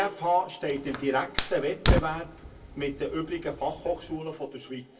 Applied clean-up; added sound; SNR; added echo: none; Fire; 0 dB; reverberation time 0.2 s.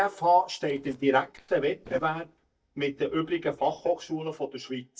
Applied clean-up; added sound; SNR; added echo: neural mask model DeepFilterNet 3.